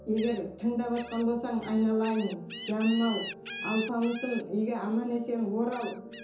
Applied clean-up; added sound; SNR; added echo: none; Gull, seagull; 12 dB; reverberation time 0.6 s.